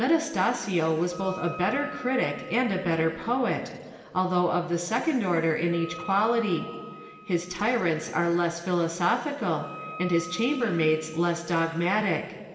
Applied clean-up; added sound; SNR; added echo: none; Wind instrument, woodwind instrument; 17 dB; reverberation time 2.1 s.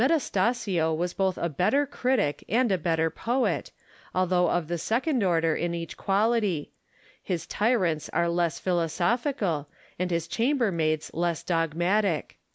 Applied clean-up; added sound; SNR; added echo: none; none; none; none.